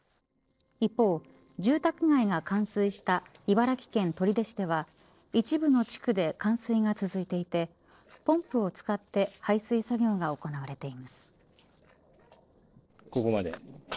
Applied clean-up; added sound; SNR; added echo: neural separator model SepFormer DNS4.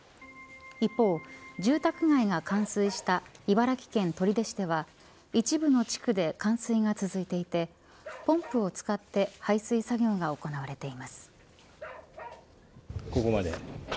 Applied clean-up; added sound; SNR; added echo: none; Keyboard (musical) + Bark; 18 dB; none.